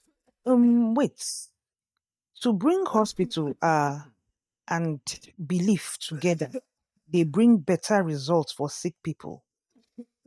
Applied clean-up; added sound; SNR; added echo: neural mask model DeepFilterNet 3.